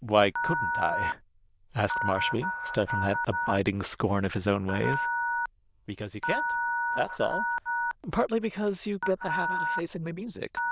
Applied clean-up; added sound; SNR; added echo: neural diffusion model UNIVERSE++.